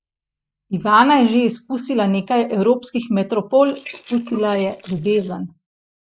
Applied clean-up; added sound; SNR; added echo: neural mask model Resemble Enhance denoiser.